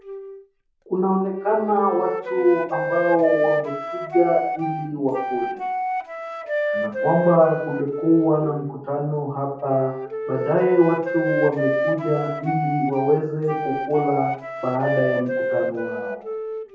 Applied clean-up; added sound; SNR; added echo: none; Wind instrument, woodwind instrument; 4 dB; reverberation time 0.7 s.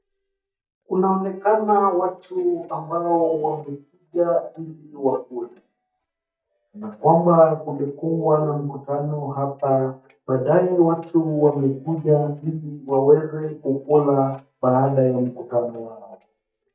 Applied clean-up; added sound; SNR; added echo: neural mask model DeepFilterNet 3.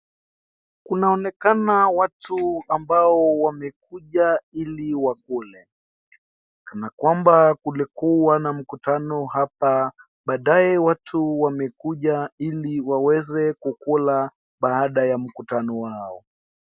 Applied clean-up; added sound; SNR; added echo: none; none; none; none.